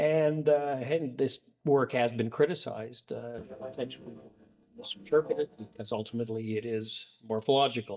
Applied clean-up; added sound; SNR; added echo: neural mask model DeepFilterNet 3.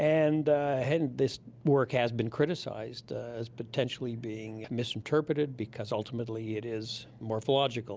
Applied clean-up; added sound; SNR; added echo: none; none; none; none.